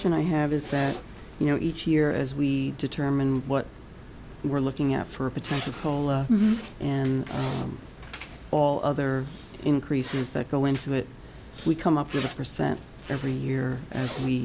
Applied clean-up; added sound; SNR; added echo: none; Zipper (clothing); 17 dB; none.